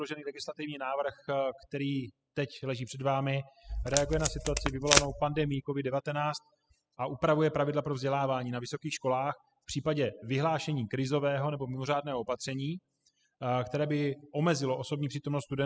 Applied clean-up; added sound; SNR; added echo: classical method spectral subtraction.